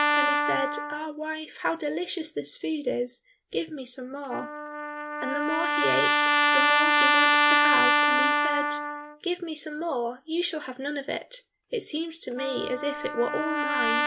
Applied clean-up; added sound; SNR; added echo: none; Trumpet; -5 dB; none.